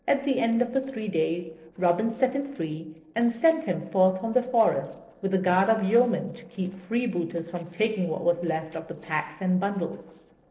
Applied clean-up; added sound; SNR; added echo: neural separator model SepFormer DNS4.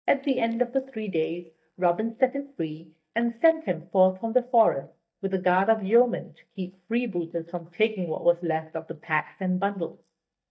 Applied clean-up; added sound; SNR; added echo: neural mask model DeepFilterNet 3.